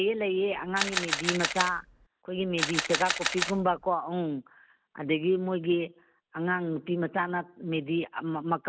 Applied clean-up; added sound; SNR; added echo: none; Camera; 2 dB; none.